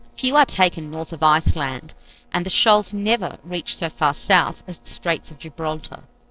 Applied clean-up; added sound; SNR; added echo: neural separator model SepFormer DNS4.